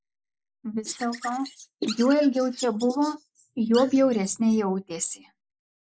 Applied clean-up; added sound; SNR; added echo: neural mask model Resemble Enhance denoiser.